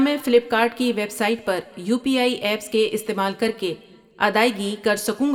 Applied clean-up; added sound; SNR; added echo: none; none; none; reverberation time 0.8 s.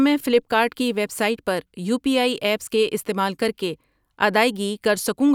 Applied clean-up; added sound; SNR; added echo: none; none; none; none.